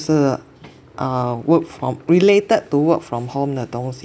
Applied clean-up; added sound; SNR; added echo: none; none; none; none.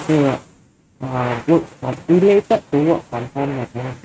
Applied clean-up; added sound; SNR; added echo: neural mask model RNNoise.